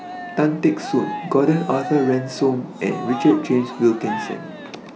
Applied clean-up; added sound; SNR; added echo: none; Cheering; 12 dB; none.